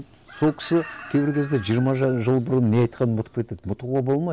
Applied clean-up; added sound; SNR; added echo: none; Chicken, rooster; 19 dB; none.